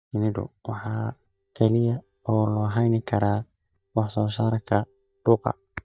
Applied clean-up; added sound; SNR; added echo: neural mask model DeepFilterNet 3.